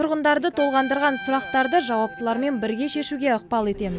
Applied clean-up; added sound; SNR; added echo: none; Trumpet; 15 dB; none.